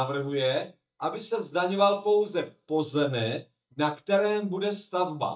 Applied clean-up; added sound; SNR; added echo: neural mask model DeepFilterNet 3.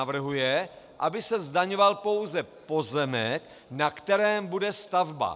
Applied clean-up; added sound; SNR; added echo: none; none; none; none.